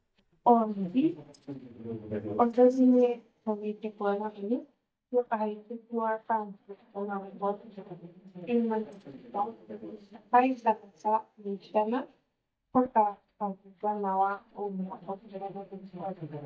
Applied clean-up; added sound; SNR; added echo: neural mask model DeepFilterNet 3.